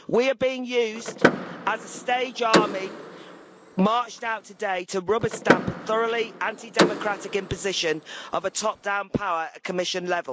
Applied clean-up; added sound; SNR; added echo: none; Door / Car; 1 dB; none.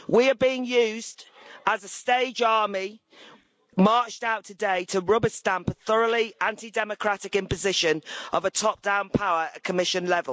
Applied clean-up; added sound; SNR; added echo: none; none; none; none.